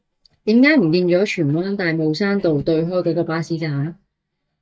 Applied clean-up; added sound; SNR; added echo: neural mask model DeepFilterNet 3.